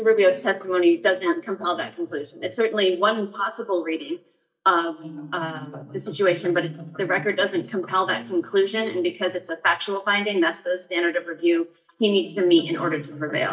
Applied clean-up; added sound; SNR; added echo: neural mask model DeepFilterNet 3.